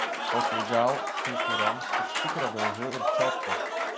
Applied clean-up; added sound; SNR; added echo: none; Applause / Crowd; -4 dB; none.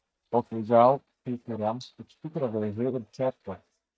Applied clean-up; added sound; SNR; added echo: neural mask model DeepFilterNet 3.